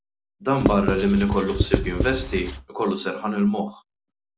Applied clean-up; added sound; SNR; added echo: none; Writing; 1 dB; none.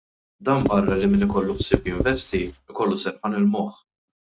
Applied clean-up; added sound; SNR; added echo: neural mask model RNNoise.